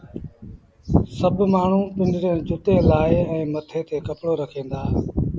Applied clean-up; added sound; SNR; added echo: none; none; none; none.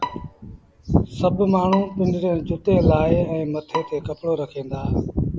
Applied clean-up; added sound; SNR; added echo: none; Bowed string instrument; 15 dB; none.